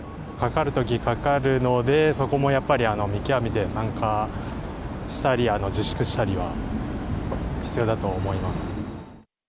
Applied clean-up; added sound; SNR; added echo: none; none; none; none.